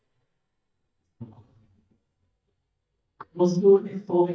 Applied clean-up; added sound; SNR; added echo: neural mask model DeepFilterNet 3.